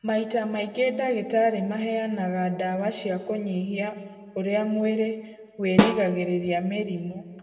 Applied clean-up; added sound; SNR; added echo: none; Snare drum; -1 dB; reverberation time 1.5 s.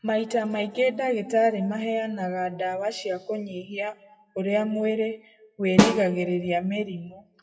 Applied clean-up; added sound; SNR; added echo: classical method WPE with log-MMSE.